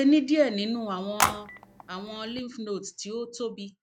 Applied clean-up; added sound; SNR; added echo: none; Telephone; 5 dB; none.